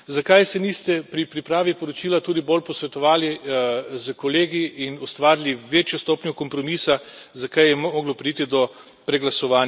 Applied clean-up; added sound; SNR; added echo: none; none; none; none.